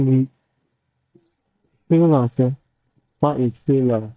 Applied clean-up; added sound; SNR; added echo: neural mask model DeepFilterNet 3.